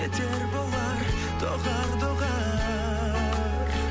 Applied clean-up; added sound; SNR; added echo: none; none; none; none.